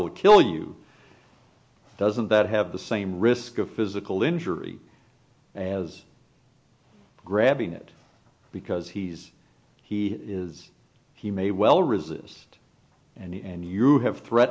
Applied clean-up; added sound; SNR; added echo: none; none; none; none.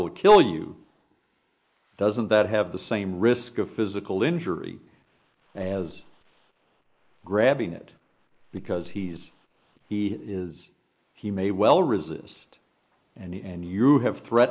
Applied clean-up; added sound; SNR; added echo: neural mask model Resemble Enhance denoiser.